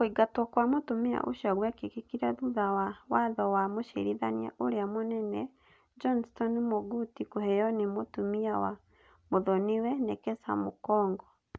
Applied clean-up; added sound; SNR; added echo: none; none; none; none.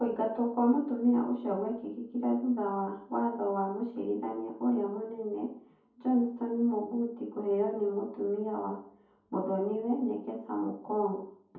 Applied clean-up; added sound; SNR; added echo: none; none; none; reverberation time 0.6 s.